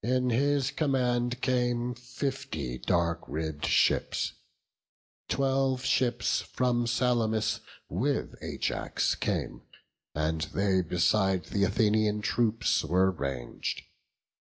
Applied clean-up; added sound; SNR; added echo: none; none; none; none.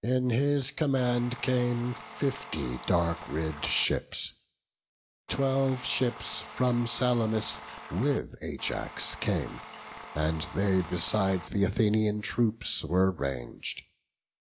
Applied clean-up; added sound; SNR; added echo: none; Tools; 15 dB; none.